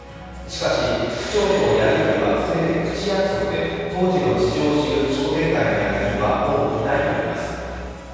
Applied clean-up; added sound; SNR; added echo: none; none; none; reverberation time 2.2 s.